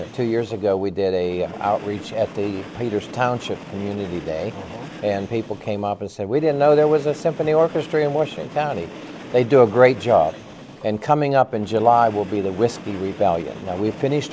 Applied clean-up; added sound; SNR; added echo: none; Train; 16 dB; none.